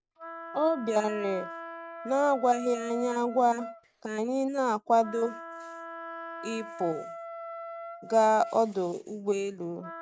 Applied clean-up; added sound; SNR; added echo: none; Wind instrument, woodwind instrument; 13 dB; none.